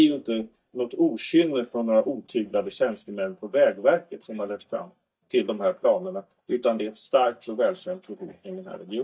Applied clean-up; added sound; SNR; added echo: neural mask model DeepFilterNet 3.